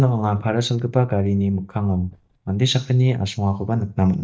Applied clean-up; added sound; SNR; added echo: neural mask model DeepFilterNet 3.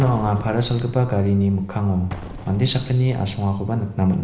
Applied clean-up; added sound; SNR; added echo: none; Explosion; 17 dB; reverberation time 1.1 s.